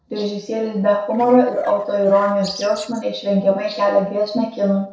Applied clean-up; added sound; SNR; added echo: neural separator model SepFormer DNS4.